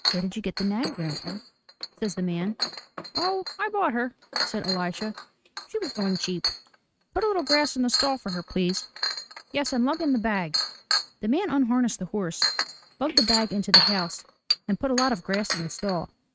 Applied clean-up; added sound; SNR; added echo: neural mask model RNNoise.